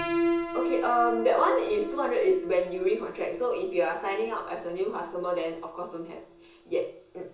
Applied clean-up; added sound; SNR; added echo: none; Piano; 6 dB; reverberation time 0.7 s.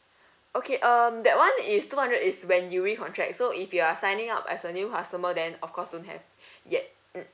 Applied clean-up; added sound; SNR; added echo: none; none; none; none.